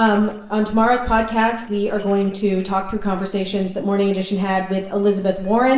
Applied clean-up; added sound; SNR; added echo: neural separator model SepFormer DNS4.